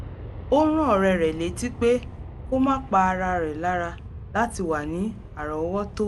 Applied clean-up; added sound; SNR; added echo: none; Aircraft; 12 dB; none.